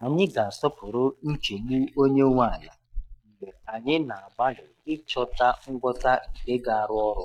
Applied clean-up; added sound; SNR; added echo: neural mask model DeepFilterNet 3.